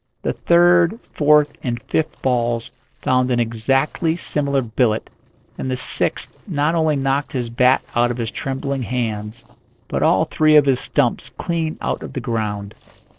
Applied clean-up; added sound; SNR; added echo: neural separator model SepFormer DNS4.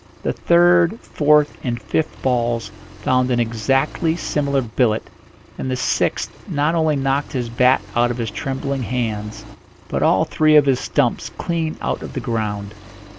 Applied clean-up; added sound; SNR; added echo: none; Accelerating, revving, vroom; 19 dB; none.